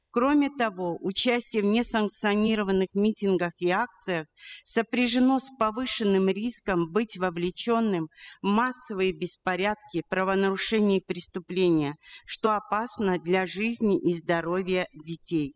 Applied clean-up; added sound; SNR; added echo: classical method spectral subtraction.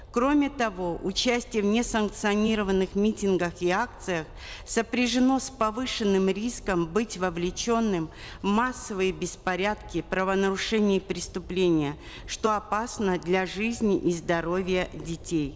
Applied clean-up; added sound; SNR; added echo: none; Train; 18 dB; none.